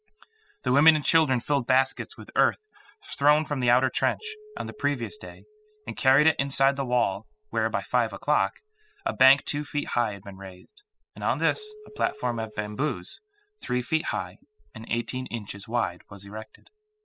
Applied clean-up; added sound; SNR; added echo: classical method spectral subtraction.